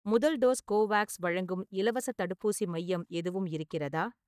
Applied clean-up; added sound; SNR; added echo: neural mask model DeepFilterNet 3.